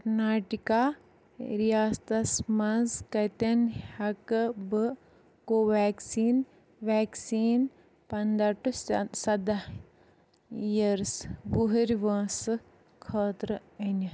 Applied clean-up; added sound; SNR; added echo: none; none; none; none.